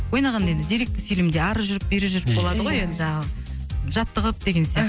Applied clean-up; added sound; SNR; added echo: none; Bowed string instrument; 17 dB; none.